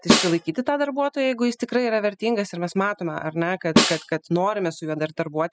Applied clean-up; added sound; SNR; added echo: classical method spectral subtraction.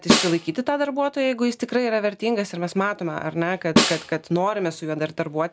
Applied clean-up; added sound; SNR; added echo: none; Snare drum; 1 dB; none.